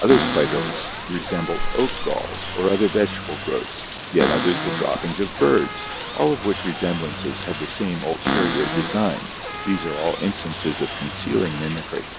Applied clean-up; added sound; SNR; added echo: none; Rain + Cupboard open or close; 4 dB; none.